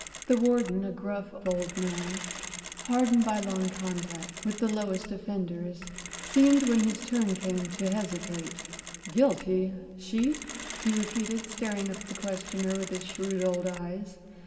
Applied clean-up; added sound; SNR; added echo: none; Mechanisms; 12 dB; reverberation time 2.2 s.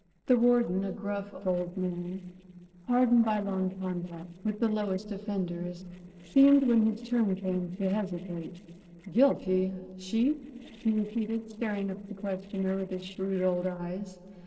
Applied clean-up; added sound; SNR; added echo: neural separator model SepFormer DNS4.